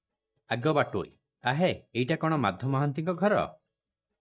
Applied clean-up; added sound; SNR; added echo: neural mask model DeepFilterNet 3.